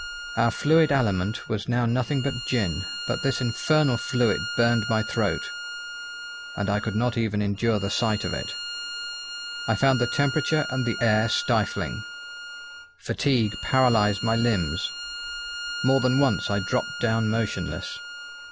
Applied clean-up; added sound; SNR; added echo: none; Bowed string instrument; 9 dB; none.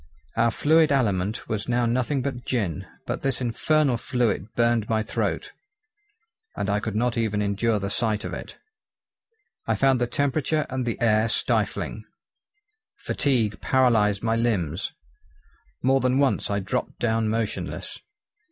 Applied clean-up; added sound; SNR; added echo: none; none; none; none.